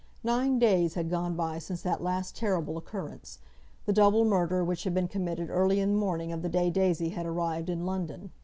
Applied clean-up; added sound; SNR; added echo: none; none; none; none.